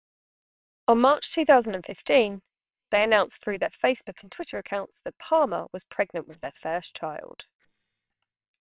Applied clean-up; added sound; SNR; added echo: neural separator model SepFormer WHAMR!.